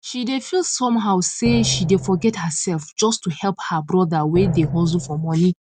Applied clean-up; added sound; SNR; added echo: none; Drum; 7 dB; none.